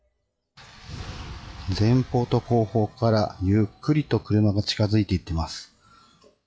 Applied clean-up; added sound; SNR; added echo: classical method log-MMSE.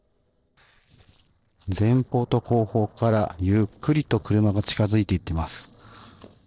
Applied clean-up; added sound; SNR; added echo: neural separator model SepFormer DNS4.